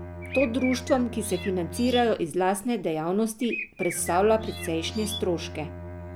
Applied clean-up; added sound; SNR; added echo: none; Bird + Bowed string instrument; 10 dB; none.